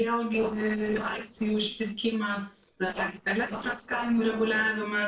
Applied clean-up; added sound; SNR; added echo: neural separator model SepFormer DNS4.